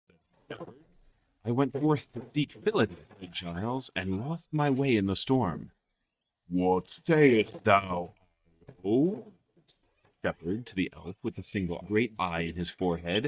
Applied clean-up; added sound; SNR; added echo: neural mask model DeepFilterNet 3.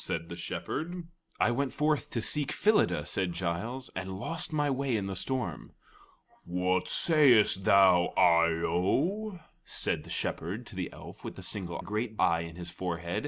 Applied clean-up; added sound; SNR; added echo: none; none; none; none.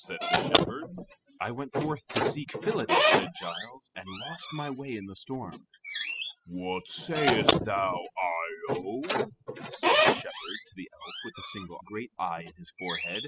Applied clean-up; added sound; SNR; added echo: classical method spectral subtraction.